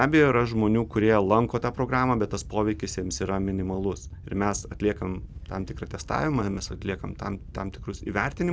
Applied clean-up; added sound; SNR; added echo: none; Wind / Boat, Water vehicle; 14 dB; none.